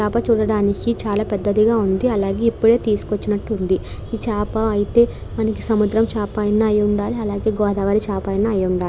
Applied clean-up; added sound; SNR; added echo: none; none; none; none.